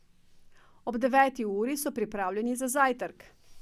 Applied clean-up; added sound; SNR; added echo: none; none; none; none.